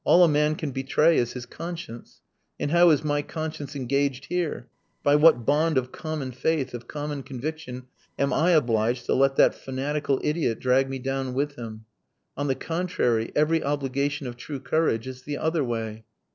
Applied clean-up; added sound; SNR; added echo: neural separator model SepFormer DNS4.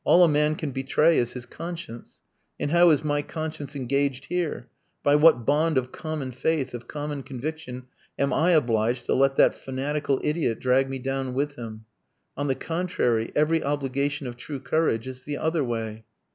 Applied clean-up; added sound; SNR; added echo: none; none; none; none.